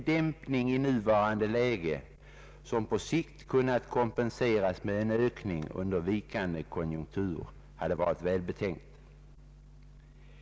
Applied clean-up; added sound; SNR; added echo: none; none; none; none.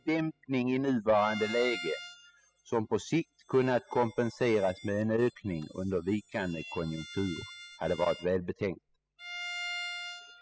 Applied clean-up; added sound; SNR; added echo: classical method spectral subtraction.